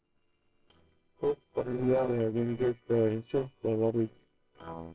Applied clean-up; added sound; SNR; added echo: neural separator model SepFormer WHAMR!.